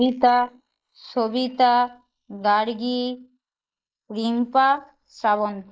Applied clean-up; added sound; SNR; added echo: neural mask model Resemble Enhance denoiser.